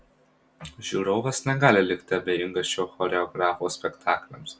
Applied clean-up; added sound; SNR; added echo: none; none; none; none.